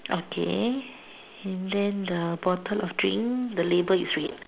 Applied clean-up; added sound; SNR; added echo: none; none; none; none.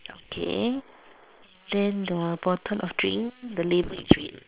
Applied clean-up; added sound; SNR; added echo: neural separator model SepFormer WHAM!.